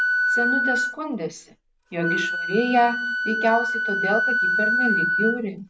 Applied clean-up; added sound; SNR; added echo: none; Wind instrument, woodwind instrument; -2 dB; none.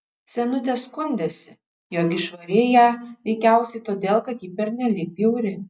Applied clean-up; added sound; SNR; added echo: none; none; none; none.